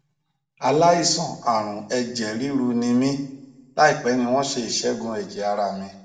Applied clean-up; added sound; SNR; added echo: none; none; none; reverberation time 0.6 s.